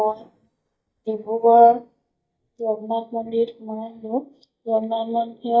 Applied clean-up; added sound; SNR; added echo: neural mask model DeepFilterNet 3.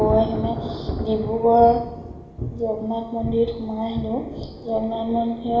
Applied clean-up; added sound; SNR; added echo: none; Thunder / Rain; 8 dB; reverberation time 1.0 s.